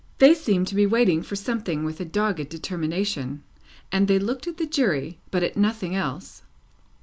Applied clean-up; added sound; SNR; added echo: none; none; none; none.